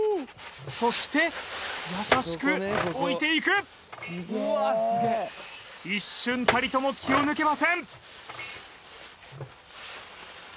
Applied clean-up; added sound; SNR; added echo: none; Chink, clink; 9 dB; none.